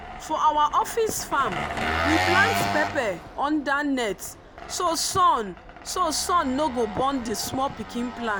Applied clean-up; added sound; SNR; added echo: none; Engine; 6 dB; none.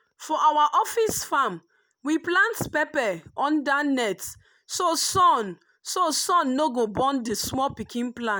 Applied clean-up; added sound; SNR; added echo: none; none; none; none.